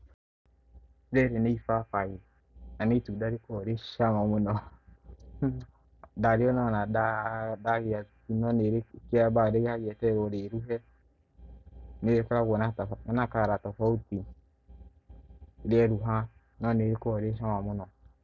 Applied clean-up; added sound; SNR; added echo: none; none; none; none.